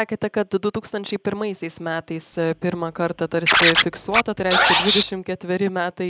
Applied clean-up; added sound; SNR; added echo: none; Scratching (performance technique); -3 dB; none.